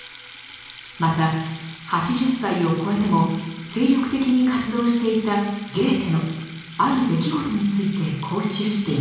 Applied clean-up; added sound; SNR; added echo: none; Sink (filling or washing) / Water tap, faucet; 16 dB; reverberation time 1.0 s.